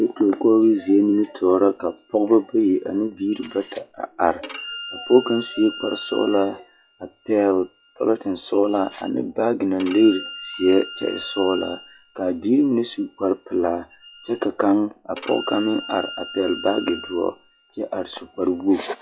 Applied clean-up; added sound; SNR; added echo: classical method log-MMSE.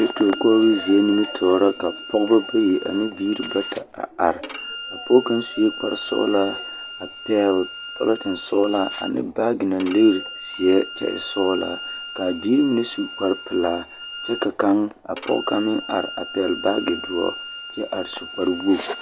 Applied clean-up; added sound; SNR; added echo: none; Bowed string instrument; 11 dB; none.